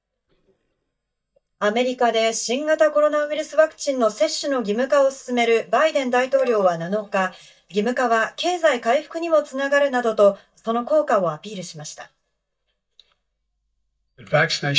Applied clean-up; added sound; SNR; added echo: neural mask model DeepFilterNet 3.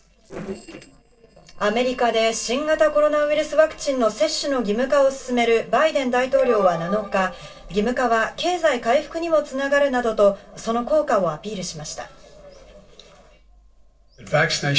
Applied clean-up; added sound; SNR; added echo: neural separator model SepFormer DNS4.